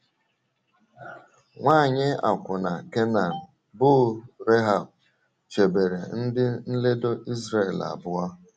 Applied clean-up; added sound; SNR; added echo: none; none; none; none.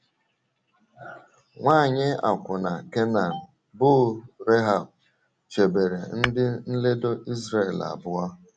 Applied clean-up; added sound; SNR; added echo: none; Tap / Hammer; 8 dB; none.